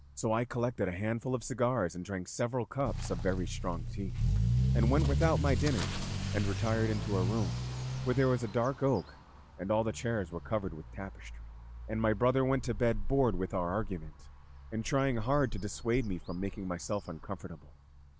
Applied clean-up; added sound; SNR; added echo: none; Accelerating, revving, vroom / Motor vehicle (road); 3 dB; none.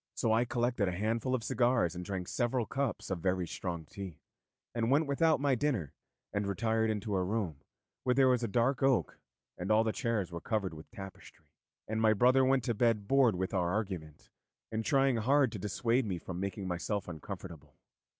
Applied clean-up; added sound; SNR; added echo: none; none; none; none.